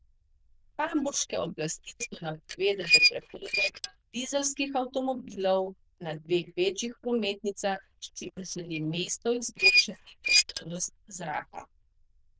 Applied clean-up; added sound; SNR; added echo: neural diffusion model UNIVERSE++.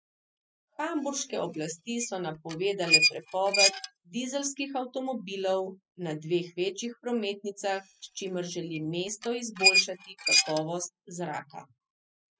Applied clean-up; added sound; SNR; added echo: classical method spectral subtraction.